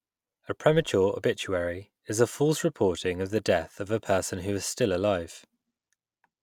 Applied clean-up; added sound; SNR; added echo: none; none; none; none.